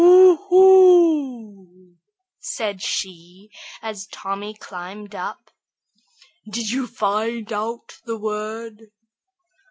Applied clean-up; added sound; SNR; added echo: none; none; none; none.